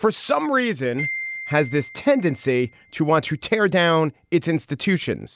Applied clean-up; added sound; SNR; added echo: none; Glockenspiel; 14 dB; none.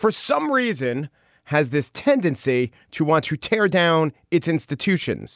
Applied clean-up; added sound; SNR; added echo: none; none; none; none.